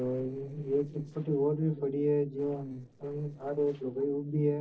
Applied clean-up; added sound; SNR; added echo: neural separator model SepFormer DNS4.